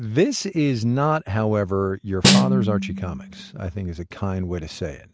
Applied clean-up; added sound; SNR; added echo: none; Snare drum; -2 dB; none.